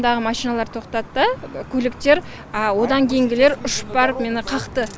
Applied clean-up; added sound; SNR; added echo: none; none; none; none.